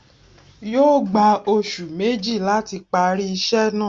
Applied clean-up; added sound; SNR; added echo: none; none; none; none.